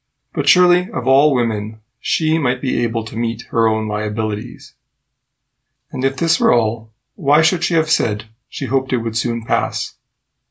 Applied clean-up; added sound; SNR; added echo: none; none; none; none.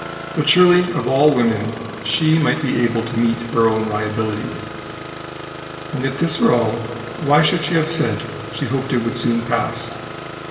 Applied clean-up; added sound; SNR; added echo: none; Engine starting; 11 dB; reverberation time 1.8 s.